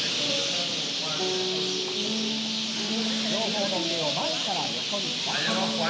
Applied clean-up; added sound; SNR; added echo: none; Bird; -4 dB; reverberation time 0.3 s.